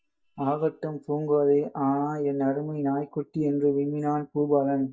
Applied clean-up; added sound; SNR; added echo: neural mask model DeepFilterNet 3.